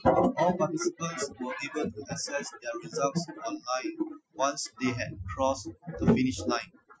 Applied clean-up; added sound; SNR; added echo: classical method Wiener filter.